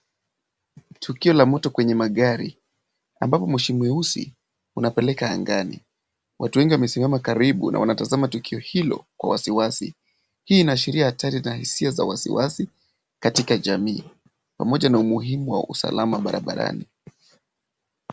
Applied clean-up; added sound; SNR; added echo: none; none; none; none.